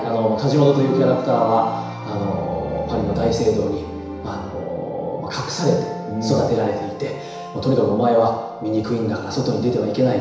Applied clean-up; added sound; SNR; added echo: none; none; none; reverberation time 1.0 s.